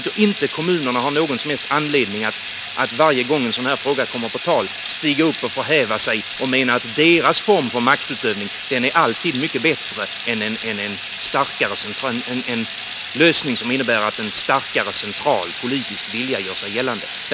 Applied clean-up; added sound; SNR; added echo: none; Water tap, faucet / Liquid; 9 dB; none.